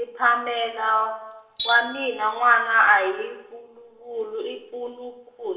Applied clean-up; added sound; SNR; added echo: none; Tools; 14 dB; reverberation time 0.8 s.